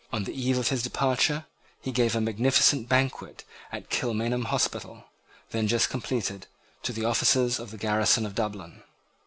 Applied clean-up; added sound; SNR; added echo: none; none; none; none.